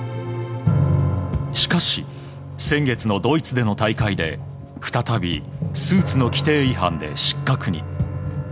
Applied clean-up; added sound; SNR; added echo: none; none; none; none.